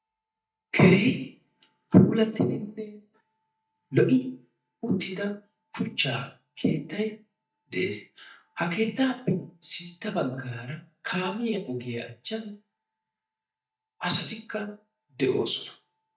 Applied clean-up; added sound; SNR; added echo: neural mask model DeepFilterNet 3.